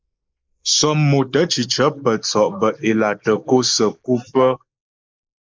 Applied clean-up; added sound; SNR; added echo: neural mask model Resemble Enhance denoiser.